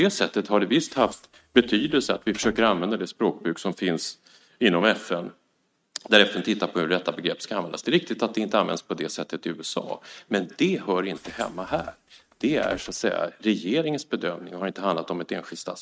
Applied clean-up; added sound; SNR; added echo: neural mask model RNNoise.